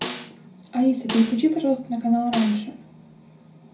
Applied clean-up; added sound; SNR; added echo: none; Snare drum; 11 dB; reverberation time 0.4 s.